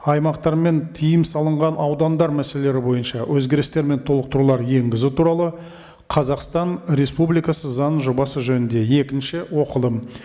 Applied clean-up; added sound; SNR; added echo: none; none; none; none.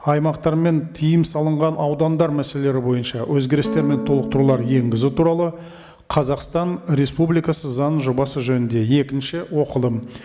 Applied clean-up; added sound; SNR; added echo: none; Electric guitar / Strum; 7 dB; none.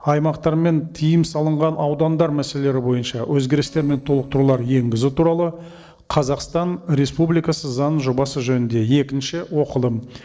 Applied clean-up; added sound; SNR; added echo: neural separator model SepFormer DNS4.